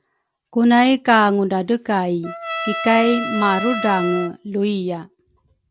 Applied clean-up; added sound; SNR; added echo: none; Trumpet; 9 dB; none.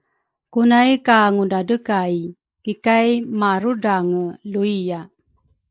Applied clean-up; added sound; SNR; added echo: neural mask model Resemble Enhance denoiser.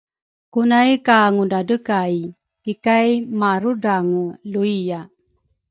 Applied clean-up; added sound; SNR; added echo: neural mask model DeepFilterNet 3.